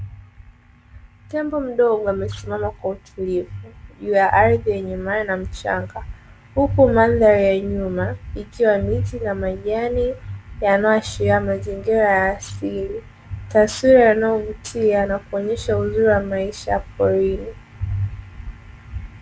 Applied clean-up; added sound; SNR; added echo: none; none; none; none.